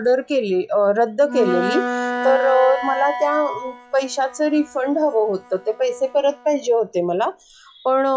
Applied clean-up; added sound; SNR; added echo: classical method log-MMSE.